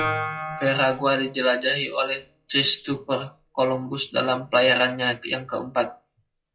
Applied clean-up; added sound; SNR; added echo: classical method WPE with log-MMSE.